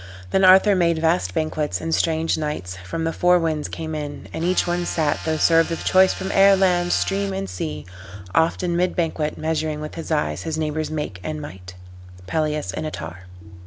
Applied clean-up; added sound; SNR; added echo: none; Tools; 13 dB; none.